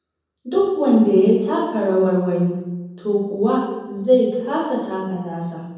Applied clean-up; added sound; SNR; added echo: none; none; none; reverberation time 1.1 s.